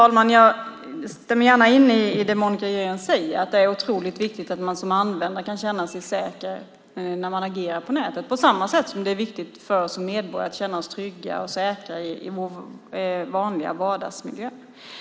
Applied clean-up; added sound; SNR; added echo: none; none; none; none.